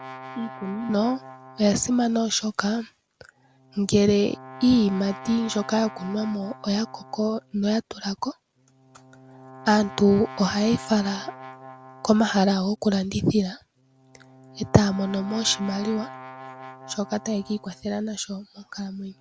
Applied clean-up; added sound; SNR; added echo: none; Brass instrument; 18 dB; none.